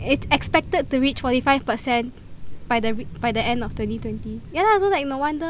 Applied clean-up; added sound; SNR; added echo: none; Thunder; 14 dB; none.